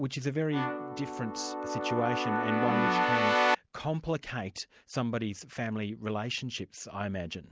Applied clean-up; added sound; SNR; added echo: none; Keyboard (musical); -4 dB; none.